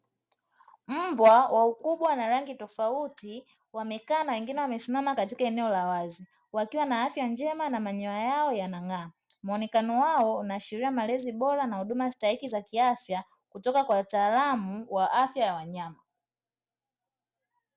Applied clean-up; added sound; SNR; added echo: none; none; none; none.